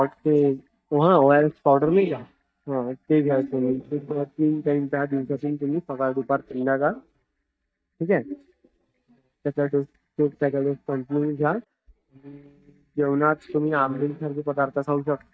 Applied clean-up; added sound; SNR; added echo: neural mask model DeepFilterNet 3.